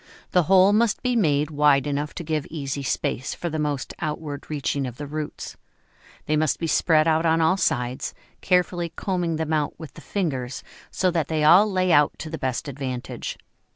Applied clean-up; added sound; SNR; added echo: none; none; none; none.